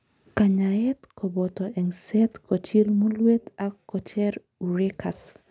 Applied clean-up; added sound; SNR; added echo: none; none; none; none.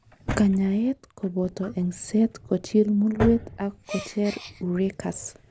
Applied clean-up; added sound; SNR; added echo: none; Drawer open or close + Gasp; 11 dB; none.